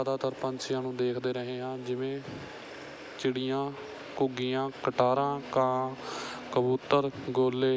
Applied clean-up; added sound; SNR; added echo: none; Bowed string instrument; 20 dB; none.